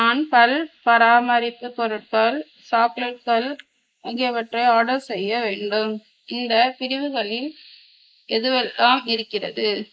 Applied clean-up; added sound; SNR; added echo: neural mask model Resemble Enhance denoiser.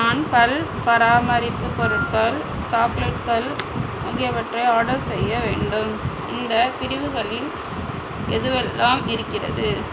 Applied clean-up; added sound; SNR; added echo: none; Wind instrument, woodwind instrument; 6 dB; none.